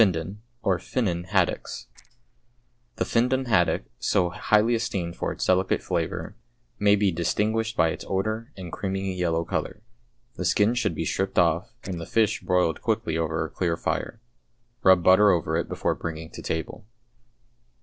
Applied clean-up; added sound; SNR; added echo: neural separator model SepFormer DNS4.